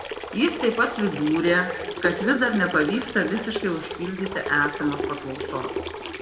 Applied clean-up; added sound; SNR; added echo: none; Sink (filling or washing) / Water tap, faucet; 7 dB; reverberation time 1.4 s.